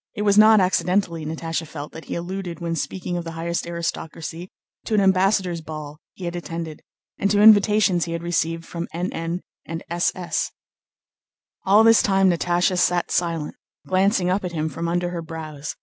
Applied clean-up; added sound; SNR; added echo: none; none; none; none.